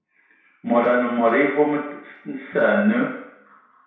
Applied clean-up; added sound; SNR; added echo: none; none; none; reverberation time 0.7 s.